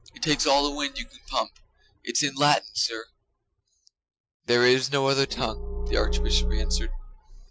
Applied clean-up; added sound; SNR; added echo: classical method Wiener filter.